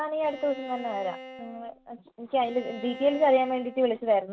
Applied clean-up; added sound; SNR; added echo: none; Bowed string instrument; 16 dB; none.